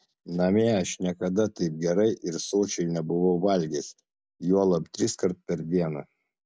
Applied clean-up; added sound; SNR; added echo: none; none; none; none.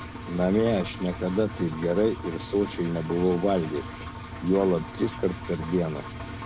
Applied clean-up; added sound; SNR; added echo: none; Engine; 10 dB; none.